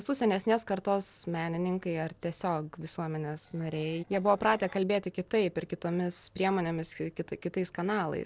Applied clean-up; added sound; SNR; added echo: neural separator model SepFormer DNS4.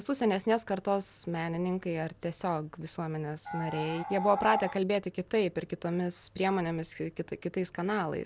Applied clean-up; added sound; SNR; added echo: none; Animal; 4 dB; none.